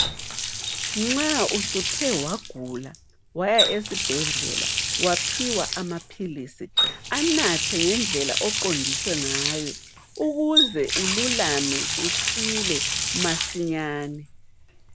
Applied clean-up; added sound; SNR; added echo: none; Water tap, faucet; -1 dB; none.